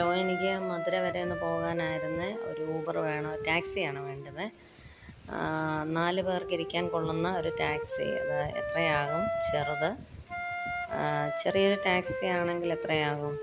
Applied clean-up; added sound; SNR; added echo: none; Wind instrument, woodwind instrument; 4 dB; none.